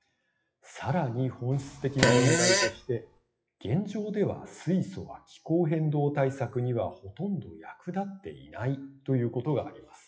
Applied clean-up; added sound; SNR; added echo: classical method WPE with log-MMSE.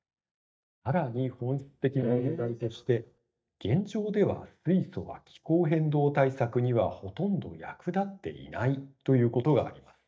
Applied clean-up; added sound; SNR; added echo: neural mask model DeepFilterNet 3.